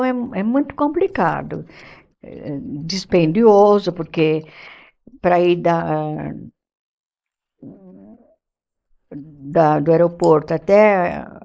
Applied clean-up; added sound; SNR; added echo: neural mask model Resemble Enhance denoiser.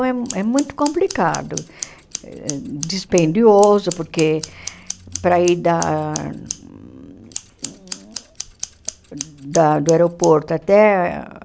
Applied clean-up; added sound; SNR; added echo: none; Scissors; 14 dB; none.